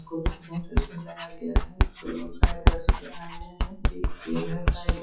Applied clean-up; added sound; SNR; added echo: classical method WPE with log-MMSE.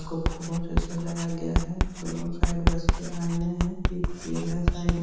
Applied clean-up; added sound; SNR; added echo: none; Writing; -3 dB; reverberation time 1.1 s.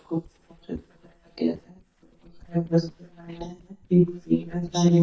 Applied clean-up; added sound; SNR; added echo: neural mask model DeepFilterNet 3.